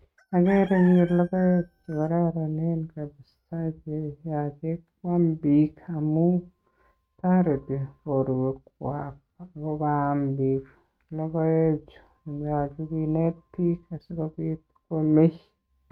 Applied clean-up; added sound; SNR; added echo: neural mask model RNNoise.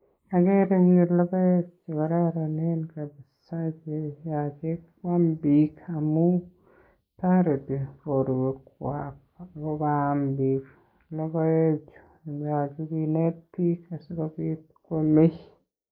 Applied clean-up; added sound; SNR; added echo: neural mask model Resemble Enhance denoiser.